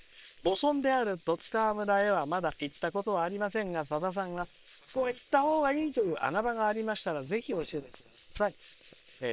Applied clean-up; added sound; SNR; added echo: neural separator model SepFormer WHAM!.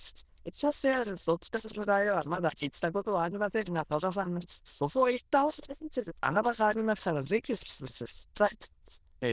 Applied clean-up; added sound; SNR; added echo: neural diffusion model UNIVERSE++.